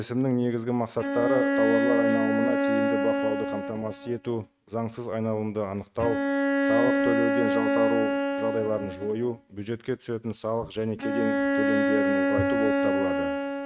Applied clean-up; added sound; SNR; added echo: neural mask model RNNoise.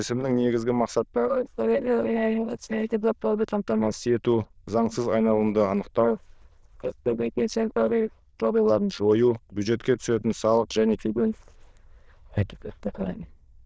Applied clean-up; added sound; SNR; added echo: neural diffusion model UNIVERSE++.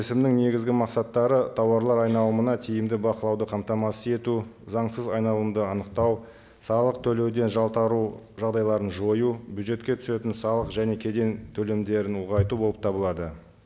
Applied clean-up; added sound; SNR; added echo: none; none; none; none.